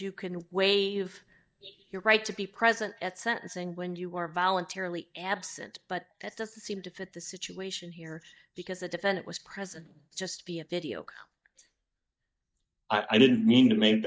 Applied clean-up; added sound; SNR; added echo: neural mask model DeepFilterNet 3.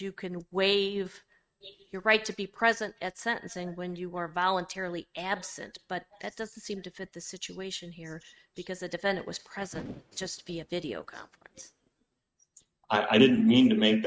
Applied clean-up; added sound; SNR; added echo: neural mask model RNNoise.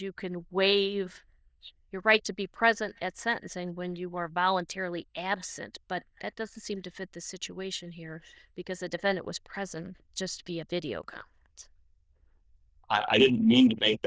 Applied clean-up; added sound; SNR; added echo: neural diffusion model UNIVERSE++.